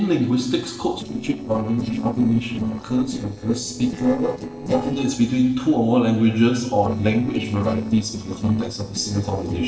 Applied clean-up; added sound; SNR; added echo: neural separator model SepFormer DNS4.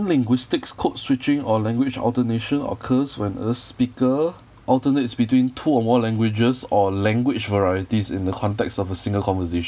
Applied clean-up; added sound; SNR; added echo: none; none; none; none.